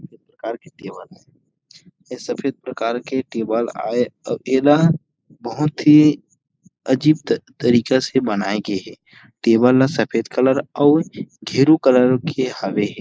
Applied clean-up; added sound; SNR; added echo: neural mask model Resemble Enhance denoiser.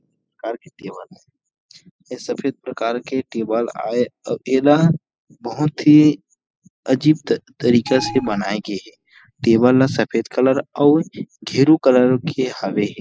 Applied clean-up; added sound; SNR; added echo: classical method spectral subtraction.